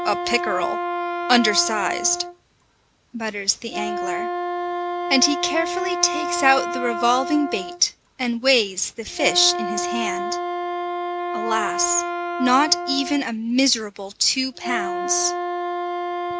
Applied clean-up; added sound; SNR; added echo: none; Wind instrument, woodwind instrument; 4 dB; none.